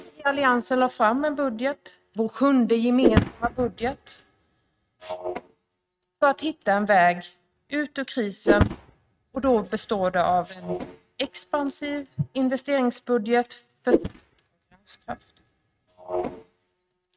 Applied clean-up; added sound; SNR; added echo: neural mask model RNNoise.